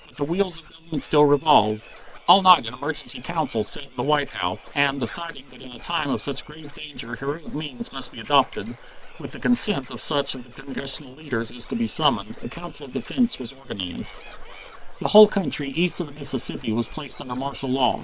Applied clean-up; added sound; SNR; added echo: neural separator model SepFormer WHAM!.